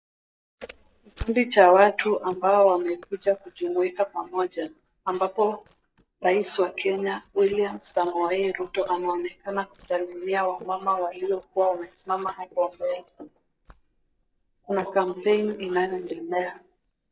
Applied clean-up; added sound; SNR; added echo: neural mask model DeepFilterNet 3.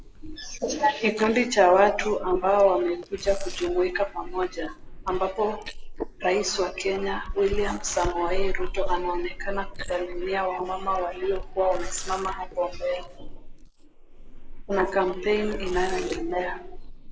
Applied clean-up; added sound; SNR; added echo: neural mask model Resemble Enhance denoiser.